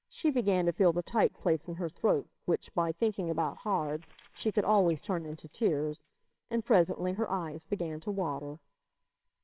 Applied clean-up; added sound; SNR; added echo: neural separator model SepFormer WHAMR!.